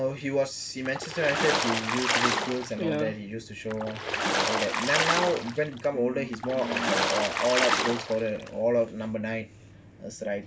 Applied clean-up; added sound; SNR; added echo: none; Water / Splash, splatter; 0 dB; none.